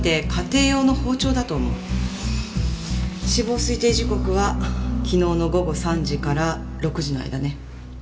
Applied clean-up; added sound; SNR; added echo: none; none; none; none.